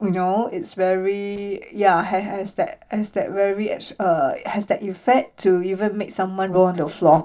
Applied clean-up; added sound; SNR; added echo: neural separator model SepFormer DNS4.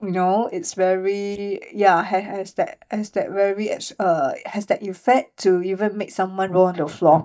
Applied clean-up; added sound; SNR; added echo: neural mask model DeepFilterNet 3.